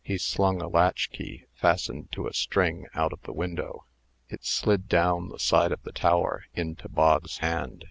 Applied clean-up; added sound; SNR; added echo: none; none; none; none.